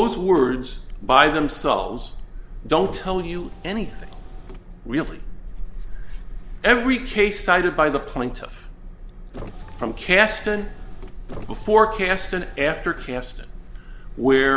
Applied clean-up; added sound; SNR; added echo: none; Car; 20 dB; none.